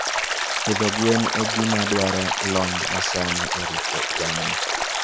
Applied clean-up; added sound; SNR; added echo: none; Stream; -2 dB; none.